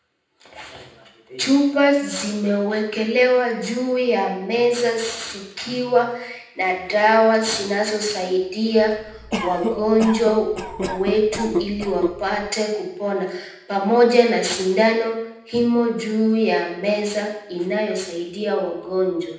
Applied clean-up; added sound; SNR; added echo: none; Cough; 7 dB; reverberation time 0.8 s.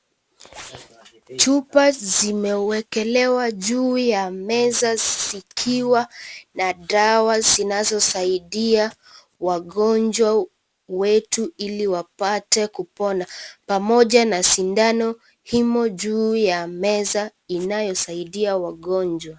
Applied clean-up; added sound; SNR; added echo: none; none; none; none.